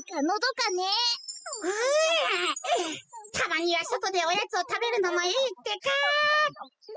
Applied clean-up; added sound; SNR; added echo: classical method spectral subtraction.